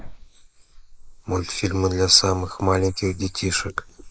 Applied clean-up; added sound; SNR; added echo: neural mask model Resemble Enhance denoiser.